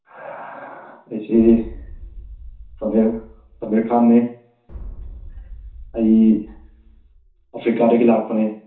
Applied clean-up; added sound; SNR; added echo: none; Boom; 17 dB; reverberation time 0.9 s.